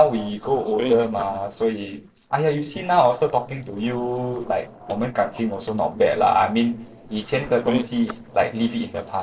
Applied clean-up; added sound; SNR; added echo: neural separator model SepFormer DNS4.